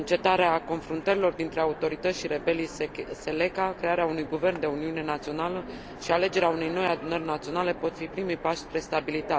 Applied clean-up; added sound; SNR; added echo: none; Train; 14 dB; none.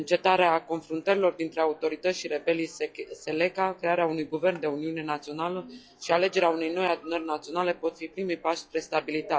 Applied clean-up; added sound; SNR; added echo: classical method log-MMSE.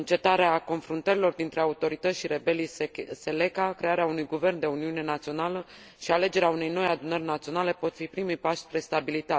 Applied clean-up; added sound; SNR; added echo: none; none; none; none.